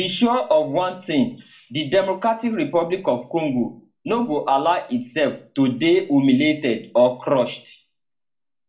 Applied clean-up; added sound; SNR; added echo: none; none; none; reverberation time 0.3 s.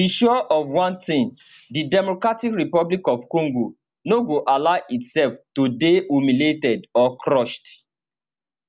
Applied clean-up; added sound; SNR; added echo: none; none; none; none.